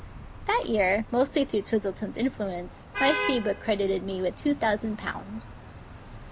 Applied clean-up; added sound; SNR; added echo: none; Traffic noise, roadway noise / Vehicle horn, car horn, honking; 10 dB; none.